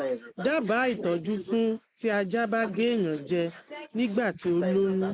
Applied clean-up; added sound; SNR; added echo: neural mask model Resemble Enhance denoiser.